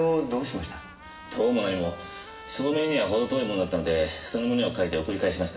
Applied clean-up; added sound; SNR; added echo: none; Trumpet; 18 dB; reverberation time 0.7 s.